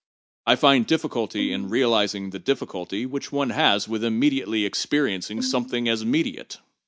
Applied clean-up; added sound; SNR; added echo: none; Bowed string instrument; 12 dB; none.